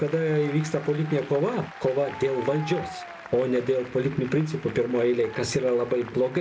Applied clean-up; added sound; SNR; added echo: none; Applause; 16 dB; none.